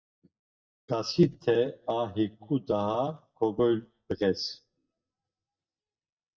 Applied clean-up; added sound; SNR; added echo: neural mask model DeepFilterNet 3.